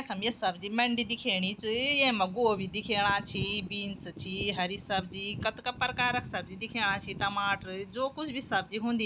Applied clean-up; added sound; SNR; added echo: none; none; none; none.